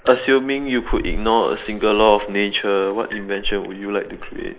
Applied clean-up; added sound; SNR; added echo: neural mask model Resemble Enhance denoiser.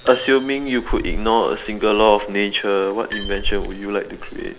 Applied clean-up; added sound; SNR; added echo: none; Bicycle bell; 9 dB; none.